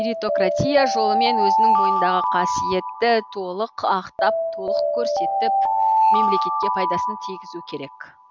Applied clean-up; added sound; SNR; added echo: none; Alarm; -4 dB; none.